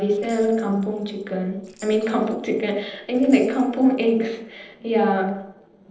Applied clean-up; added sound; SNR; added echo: neural separator model SepFormer DNS4.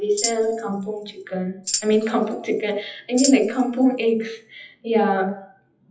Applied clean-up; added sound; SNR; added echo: classical method WPE with log-MMSE.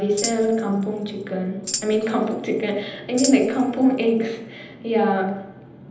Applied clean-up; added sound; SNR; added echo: none; Tambourine; 12 dB; reverberation time 0.9 s.